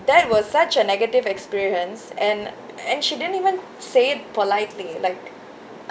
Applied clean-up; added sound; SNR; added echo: none; none; none; none.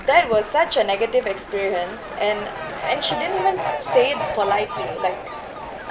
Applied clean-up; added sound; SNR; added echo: none; Fowl; 7 dB; none.